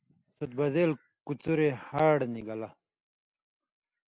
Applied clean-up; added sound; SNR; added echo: none; none; none; none.